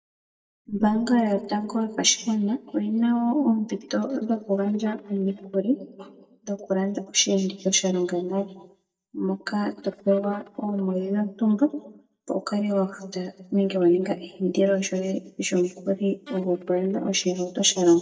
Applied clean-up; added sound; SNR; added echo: neural mask model DeepFilterNet 3.